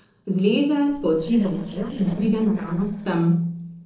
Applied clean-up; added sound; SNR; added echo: neural separator model SepFormer DNS4.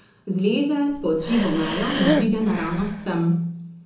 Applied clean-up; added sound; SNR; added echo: none; Breathing; 4 dB; reverberation time 0.7 s.